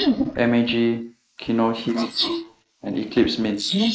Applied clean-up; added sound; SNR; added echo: neural mask model Resemble Enhance denoiser.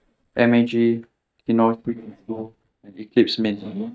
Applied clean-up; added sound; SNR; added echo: neural mask model DeepFilterNet 3.